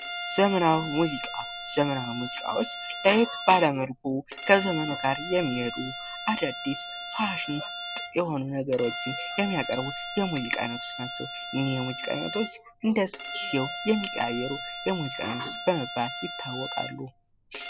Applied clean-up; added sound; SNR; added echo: none; Bowed string instrument; 7 dB; none.